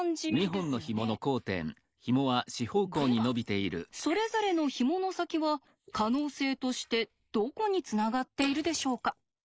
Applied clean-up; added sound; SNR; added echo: neural mask model Resemble Enhance denoiser.